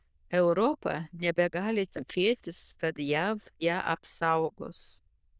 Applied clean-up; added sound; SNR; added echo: neural diffusion model UNIVERSE++.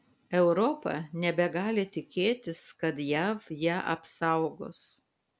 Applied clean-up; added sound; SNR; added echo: none; none; none; none.